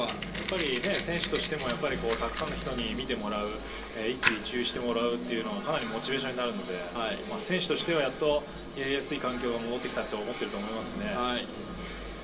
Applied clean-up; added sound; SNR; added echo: none; Fire; 9 dB; reverberation time 0.2 s.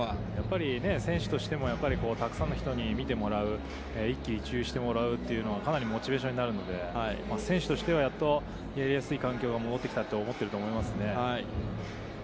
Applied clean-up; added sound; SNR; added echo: none; none; none; none.